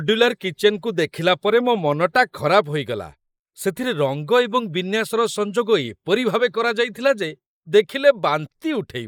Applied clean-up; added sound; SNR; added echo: neural mask model Resemble Enhance denoiser.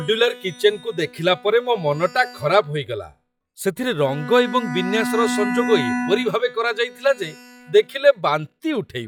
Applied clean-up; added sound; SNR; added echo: classical method log-MMSE.